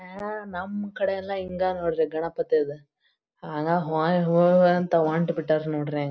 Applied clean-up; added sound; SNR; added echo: none; none; none; none.